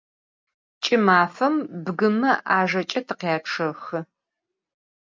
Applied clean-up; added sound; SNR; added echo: none; none; none; none.